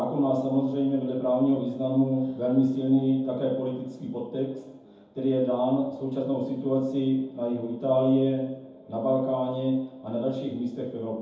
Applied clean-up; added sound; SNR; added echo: none; none; none; reverberation time 0.9 s.